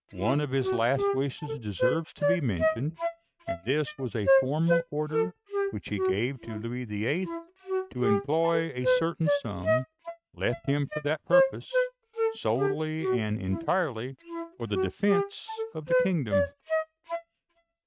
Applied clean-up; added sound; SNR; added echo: neural mask model RNNoise.